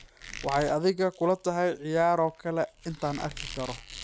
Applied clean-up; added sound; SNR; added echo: none; Squeak; 16 dB; none.